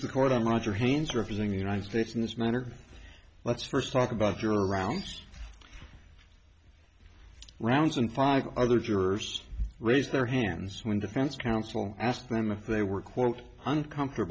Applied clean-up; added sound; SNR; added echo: none; none; none; none.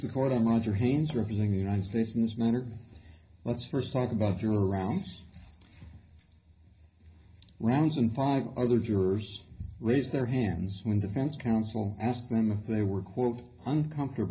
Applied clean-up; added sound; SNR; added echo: none; none; none; reverberation time 0.5 s.